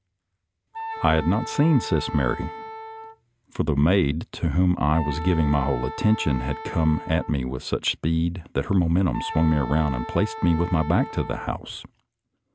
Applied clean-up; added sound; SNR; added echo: none; Wind instrument, woodwind instrument; 12 dB; none.